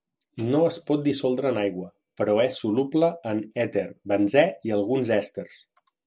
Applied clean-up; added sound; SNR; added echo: none; none; none; none.